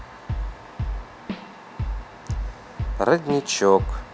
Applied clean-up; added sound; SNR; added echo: none; Drum / Drum kit; 5 dB; none.